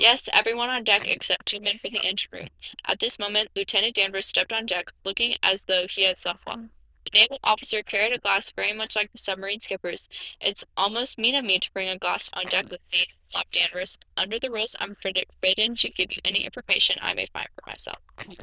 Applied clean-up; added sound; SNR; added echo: neural diffusion model UNIVERSE++.